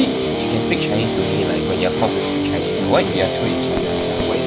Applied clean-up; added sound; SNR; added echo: none; Guitar; -3 dB; none.